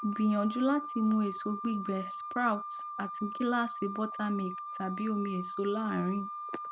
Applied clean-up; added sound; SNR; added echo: none; Wind instrument, woodwind instrument; 8 dB; none.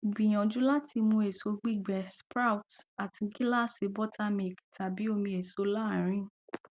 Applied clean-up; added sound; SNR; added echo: none; none; none; none.